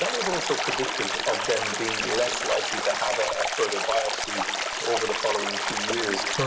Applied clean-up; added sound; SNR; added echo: none; Stream; -1 dB; reverberation time 2.0 s.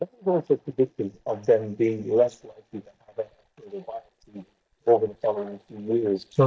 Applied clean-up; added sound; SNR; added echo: neural mask model DeepFilterNet 3.